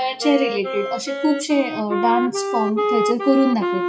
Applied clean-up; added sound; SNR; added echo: classical method WPE with log-MMSE.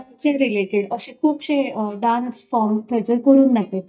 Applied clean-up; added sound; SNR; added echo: neural mask model DeepFilterNet 3.